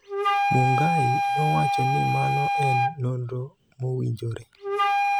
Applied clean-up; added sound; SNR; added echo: none; Wind instrument, woodwind instrument; -3 dB; none.